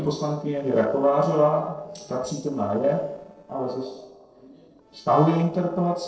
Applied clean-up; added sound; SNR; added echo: neural separator model SepFormer DNS4.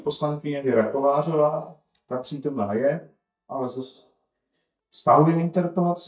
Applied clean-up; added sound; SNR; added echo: neural mask model DeepFilterNet 3.